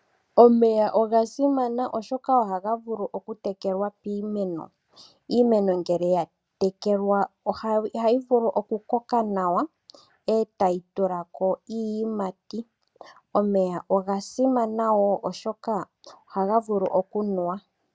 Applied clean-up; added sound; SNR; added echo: none; none; none; none.